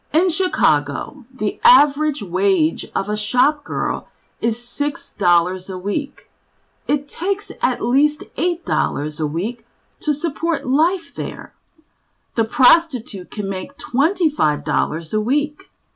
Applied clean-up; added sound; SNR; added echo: none; none; none; none.